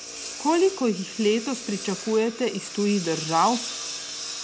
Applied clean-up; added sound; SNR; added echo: none; Engine; 10 dB; none.